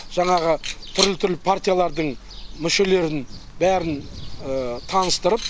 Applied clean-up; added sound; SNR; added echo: none; Keys jangling; 9 dB; none.